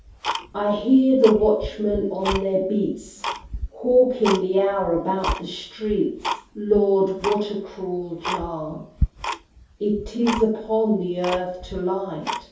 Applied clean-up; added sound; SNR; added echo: none; Tick-tock; 9 dB; reverberation time 0.6 s.